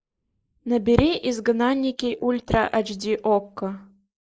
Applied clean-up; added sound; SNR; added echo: neural mask model Resemble Enhance denoiser.